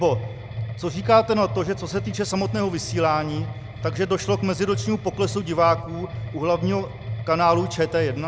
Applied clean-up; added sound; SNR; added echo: none; Mechanisms; 8 dB; none.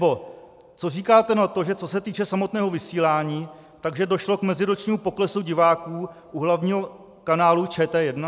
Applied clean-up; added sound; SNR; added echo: none; none; none; none.